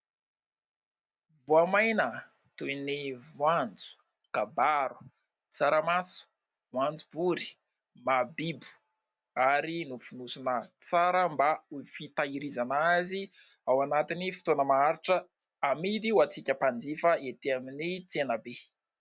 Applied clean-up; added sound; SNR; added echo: none; none; none; none.